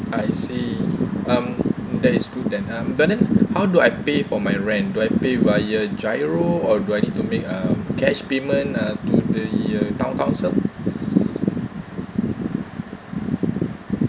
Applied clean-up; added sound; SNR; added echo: none; none; none; none.